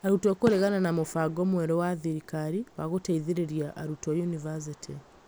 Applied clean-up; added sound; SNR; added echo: none; Fireworks; 17 dB; none.